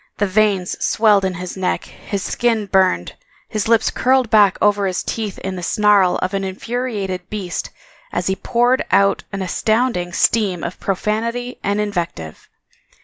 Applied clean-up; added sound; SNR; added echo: none; none; none; none.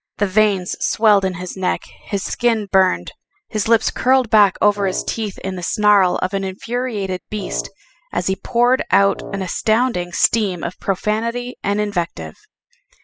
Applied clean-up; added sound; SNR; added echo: classical method spectral subtraction.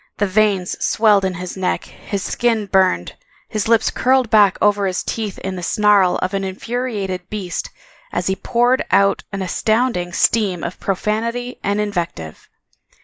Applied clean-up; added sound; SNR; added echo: neural mask model Resemble Enhance denoiser.